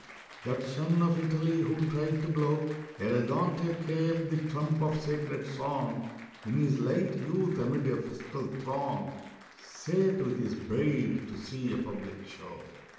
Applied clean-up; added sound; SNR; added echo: none; Applause; 20 dB; reverberation time 0.9 s.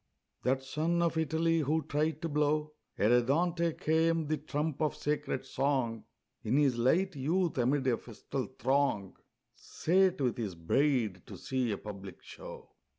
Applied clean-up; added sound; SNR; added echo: none; none; none; none.